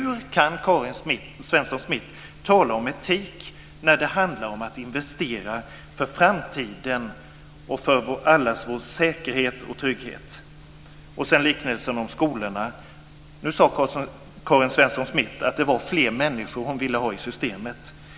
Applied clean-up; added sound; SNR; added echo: none; none; none; none.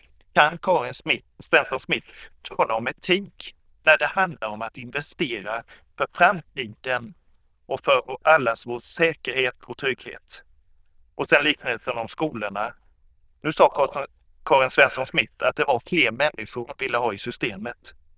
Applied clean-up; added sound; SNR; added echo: neural diffusion model UNIVERSE++.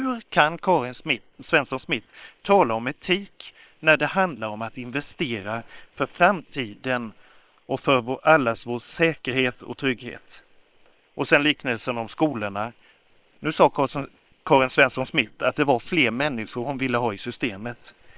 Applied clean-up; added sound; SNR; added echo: neural separator model SepFormer WHAM!.